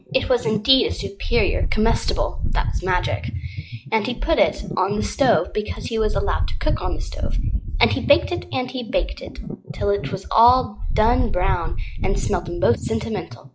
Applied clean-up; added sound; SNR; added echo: classical method log-MMSE.